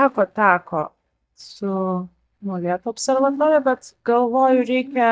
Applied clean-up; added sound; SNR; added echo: neural mask model DeepFilterNet 3.